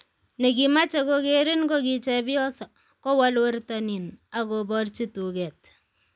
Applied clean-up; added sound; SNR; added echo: none; none; none; none.